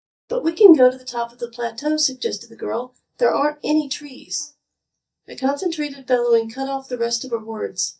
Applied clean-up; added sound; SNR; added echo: neural mask model DeepFilterNet 3.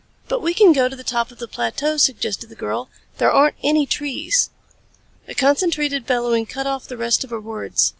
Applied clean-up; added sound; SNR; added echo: none; none; none; none.